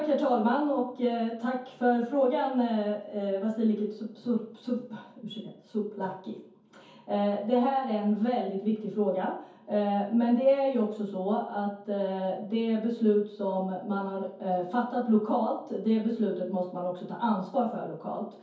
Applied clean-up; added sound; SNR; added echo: none; none; none; reverberation time 0.6 s.